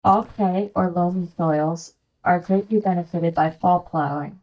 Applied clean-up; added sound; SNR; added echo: neural mask model DeepFilterNet 3.